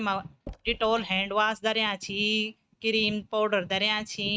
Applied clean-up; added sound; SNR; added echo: neural mask model RNNoise.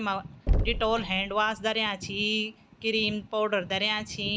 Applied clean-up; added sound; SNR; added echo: none; Knock; 4 dB; none.